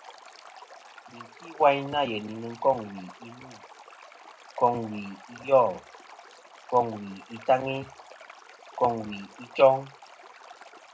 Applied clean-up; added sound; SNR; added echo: none; Stream; 20 dB; reverberation time 0.2 s.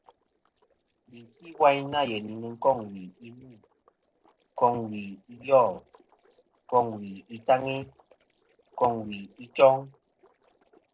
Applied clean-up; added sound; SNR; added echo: neural separator model SepFormer DNS4.